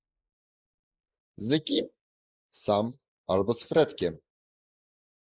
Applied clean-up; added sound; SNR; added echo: neural mask model Resemble Enhance denoiser.